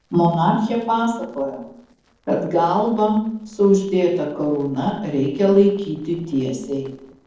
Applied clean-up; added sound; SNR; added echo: neural separator model SepFormer DNS4.